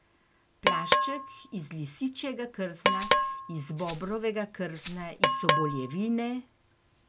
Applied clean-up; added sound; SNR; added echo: none; Rattle (instrument) + Percussion; -5 dB; none.